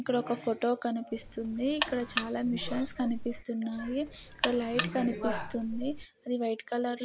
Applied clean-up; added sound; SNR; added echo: none; Alarm; 1 dB; none.